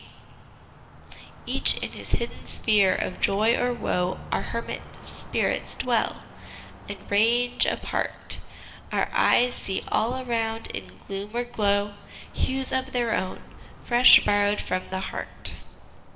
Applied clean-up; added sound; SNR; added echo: none; Car passing by; 18 dB; reverberation time 2.8 s.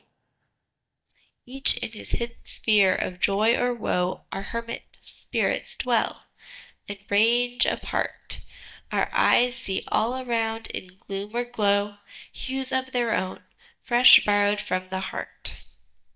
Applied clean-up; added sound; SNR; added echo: neural mask model DeepFilterNet 3.